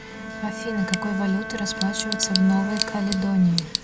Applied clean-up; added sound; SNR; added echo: none; Tick / Bicycle + Bowed string instrument; 6 dB; none.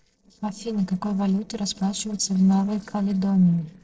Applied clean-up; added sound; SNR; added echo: neural separator model SepFormer DNS4.